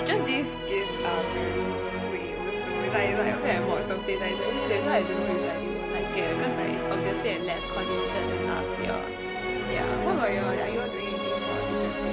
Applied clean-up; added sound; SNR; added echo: none; Musical instrument; -2 dB; none.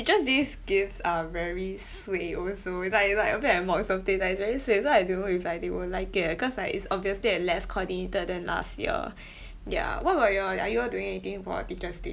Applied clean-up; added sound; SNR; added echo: none; none; none; none.